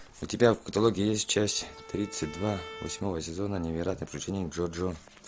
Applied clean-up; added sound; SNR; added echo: none; Bowed string instrument; 17 dB; none.